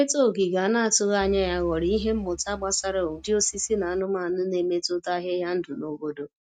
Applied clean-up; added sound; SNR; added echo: neural mask model RNNoise.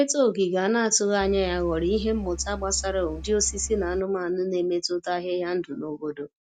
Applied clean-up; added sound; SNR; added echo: none; Engine; 11 dB; none.